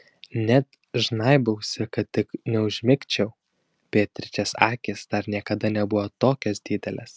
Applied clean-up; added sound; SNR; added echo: none; none; none; none.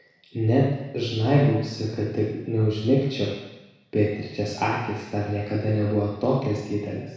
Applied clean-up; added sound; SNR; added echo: none; none; none; reverberation time 1.1 s.